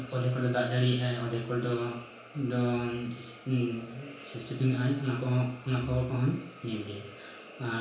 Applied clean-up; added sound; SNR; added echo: none; Hiss; 18 dB; reverberation time 0.6 s.